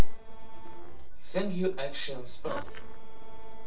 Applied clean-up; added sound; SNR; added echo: neural separator model SepFormer DNS4.